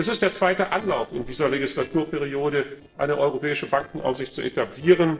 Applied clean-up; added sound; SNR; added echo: neural separator model SepFormer DNS4.